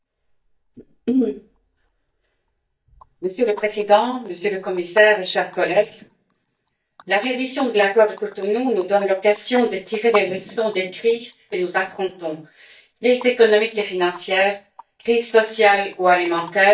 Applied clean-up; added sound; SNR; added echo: neural mask model DeepFilterNet 3.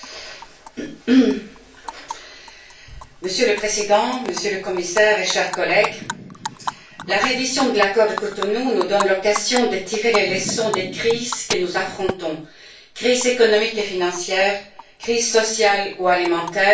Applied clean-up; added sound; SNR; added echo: none; Animal; 13 dB; reverberation time 0.3 s.